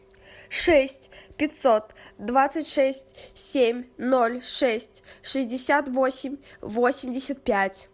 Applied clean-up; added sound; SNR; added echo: none; none; none; none.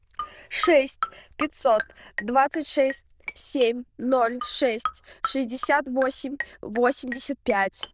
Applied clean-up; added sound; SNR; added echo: neural diffusion model UNIVERSE++.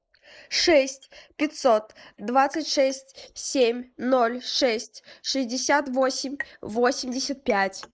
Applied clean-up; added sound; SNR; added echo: neural mask model Resemble Enhance denoiser.